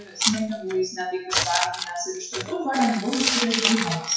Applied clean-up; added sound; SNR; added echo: classical method WPE with log-MMSE.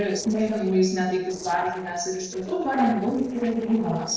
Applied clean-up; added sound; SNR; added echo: neural separator model SepFormer DNS4.